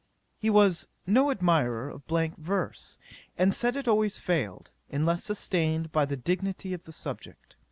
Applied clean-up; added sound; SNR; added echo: none; none; none; none.